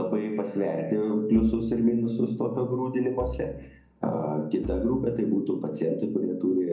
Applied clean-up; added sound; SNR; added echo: none; Bowed string instrument; 14 dB; reverberation time 0.6 s.